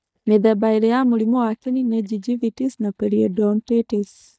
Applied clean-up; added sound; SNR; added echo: neural mask model DeepFilterNet 3.